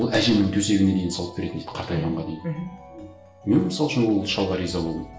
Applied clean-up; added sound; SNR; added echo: none; none; none; reverberation time 0.6 s.